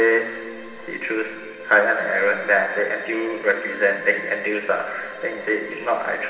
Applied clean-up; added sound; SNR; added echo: none; Bowed string instrument; 18 dB; reverberation time 2.4 s.